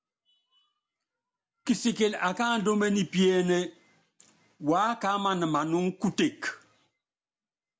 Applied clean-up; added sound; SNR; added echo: none; none; none; none.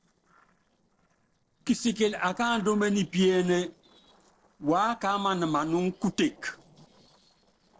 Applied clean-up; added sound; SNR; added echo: neural separator model SepFormer DNS4.